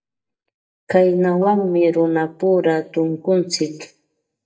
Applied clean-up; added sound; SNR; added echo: neural mask model DeepFilterNet 3.